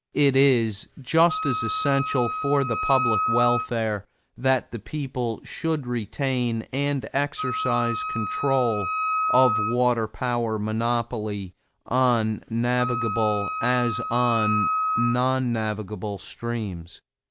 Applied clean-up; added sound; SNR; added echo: none; Wind instrument, woodwind instrument; 3 dB; none.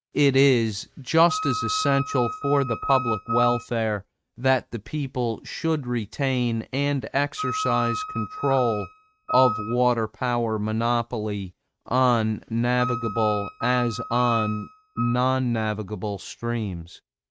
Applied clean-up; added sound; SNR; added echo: neural mask model RNNoise.